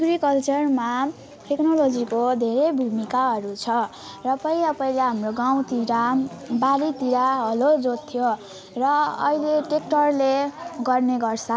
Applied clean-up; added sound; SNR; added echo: none; none; none; none.